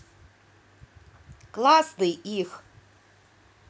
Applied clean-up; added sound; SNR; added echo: none; none; none; none.